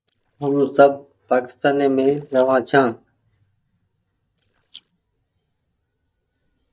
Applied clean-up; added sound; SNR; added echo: neural mask model DeepFilterNet 3.